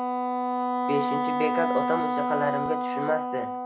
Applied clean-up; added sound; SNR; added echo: none; Wind instrument, woodwind instrument; -3 dB; none.